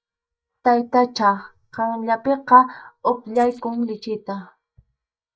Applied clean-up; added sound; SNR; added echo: neural mask model DeepFilterNet 3.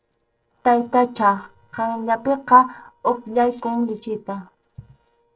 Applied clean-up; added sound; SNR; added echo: neural separator model SepFormer DNS4.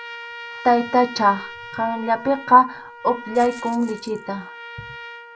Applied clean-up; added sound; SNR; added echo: none; Rattle (instrument) + Trumpet; 15 dB; none.